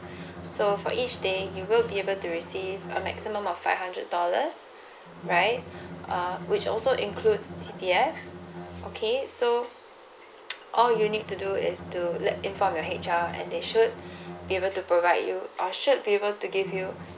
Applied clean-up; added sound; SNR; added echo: none; Bowed string instrument; 14 dB; none.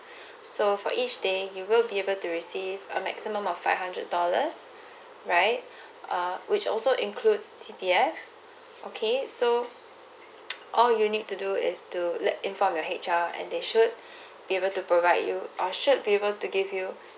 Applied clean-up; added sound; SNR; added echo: none; none; none; none.